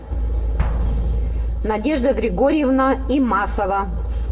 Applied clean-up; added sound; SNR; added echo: neural separator model SepFormer DNS4.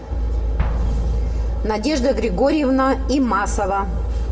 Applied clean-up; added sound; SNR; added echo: none; Explosion; 17 dB; reverberation time 0.8 s.